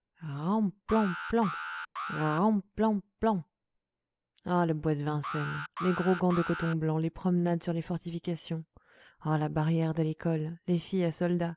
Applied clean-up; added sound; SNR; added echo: none; Alarm; 8 dB; none.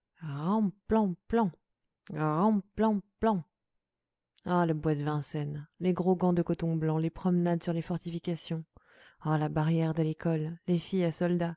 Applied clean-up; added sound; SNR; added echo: none; none; none; none.